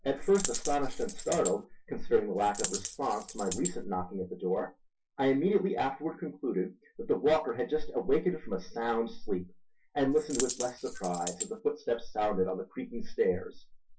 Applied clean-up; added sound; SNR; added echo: none; Coin (dropping); 8 dB; reverberation time 0.1 s.